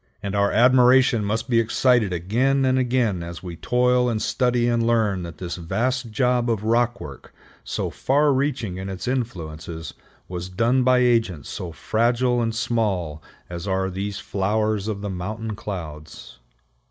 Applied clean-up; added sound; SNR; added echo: none; none; none; none.